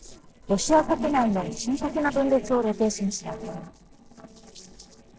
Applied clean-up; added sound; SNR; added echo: neural separator model SepFormer DNS4.